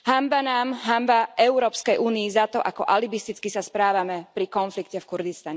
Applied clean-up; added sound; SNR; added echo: none; none; none; none.